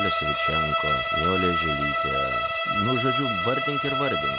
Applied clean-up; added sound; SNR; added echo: none; Bowed string instrument; -4 dB; none.